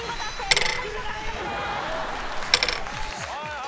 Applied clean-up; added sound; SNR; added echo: none; Water / Splash, splatter + Bicycle; -3 dB; none.